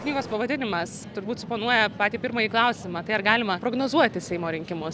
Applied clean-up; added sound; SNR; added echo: none; Fire; 16 dB; none.